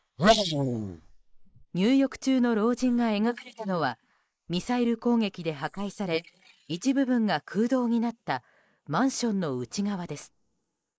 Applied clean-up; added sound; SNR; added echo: neural mask model Resemble Enhance denoiser.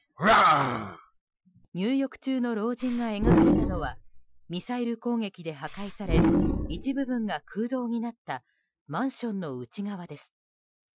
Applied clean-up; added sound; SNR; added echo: classical method Wiener filter.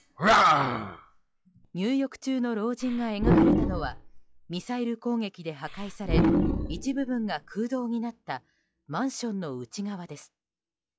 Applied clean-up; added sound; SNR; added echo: classical method log-MMSE.